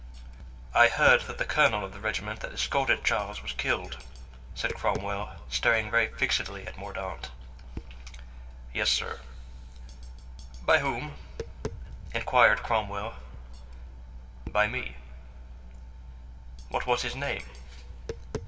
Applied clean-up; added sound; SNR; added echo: none; Tap; 15 dB; reverberation time 2.8 s.